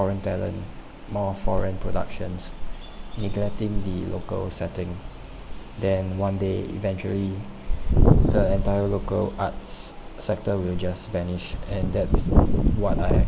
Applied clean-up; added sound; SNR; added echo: none; none; none; none.